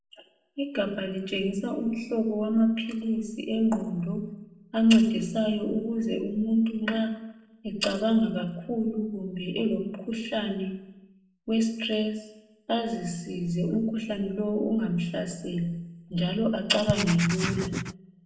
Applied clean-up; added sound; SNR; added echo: none; Writing; 3 dB; reverberation time 0.6 s.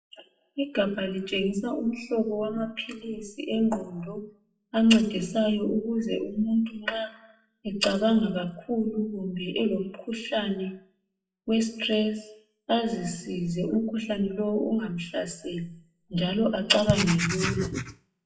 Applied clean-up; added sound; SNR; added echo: classical method WPE with log-MMSE.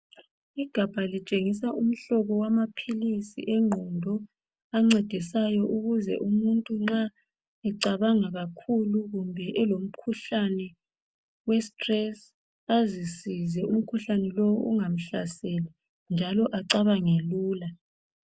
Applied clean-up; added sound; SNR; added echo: none; none; none; none.